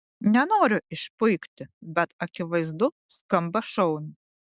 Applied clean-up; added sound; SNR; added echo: none; none; none; none.